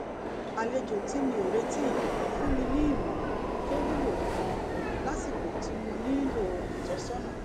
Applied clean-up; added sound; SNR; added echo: none; Subway, metro, underground; -3 dB; none.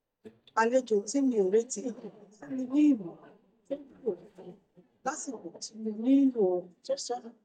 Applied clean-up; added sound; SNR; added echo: neural mask model DeepFilterNet 3.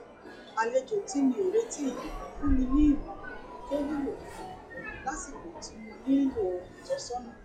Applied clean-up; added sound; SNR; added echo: classical method log-MMSE.